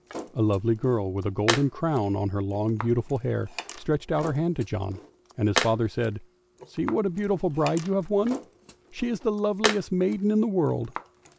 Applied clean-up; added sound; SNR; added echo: none; Tools; 10 dB; none.